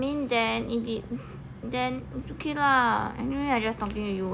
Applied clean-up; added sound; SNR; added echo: none; none; none; none.